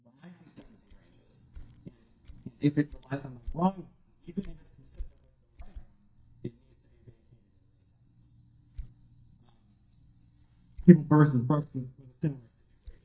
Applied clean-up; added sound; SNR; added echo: neural mask model DeepFilterNet 3.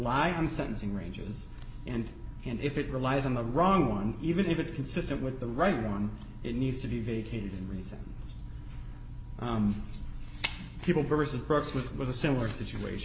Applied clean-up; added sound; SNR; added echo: none; none; none; none.